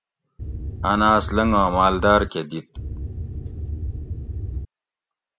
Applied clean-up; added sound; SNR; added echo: none; Wind; 6 dB; none.